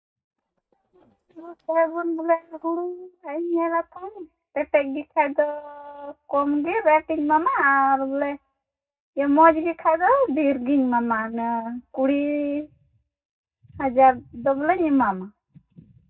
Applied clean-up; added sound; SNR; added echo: neural mask model DeepFilterNet 3.